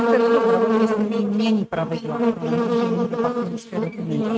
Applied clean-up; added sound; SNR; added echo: neural mask model RNNoise.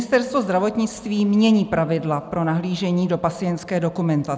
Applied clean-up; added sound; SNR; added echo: none; none; none; none.